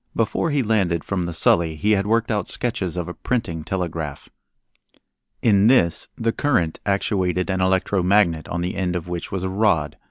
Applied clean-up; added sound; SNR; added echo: none; none; none; none.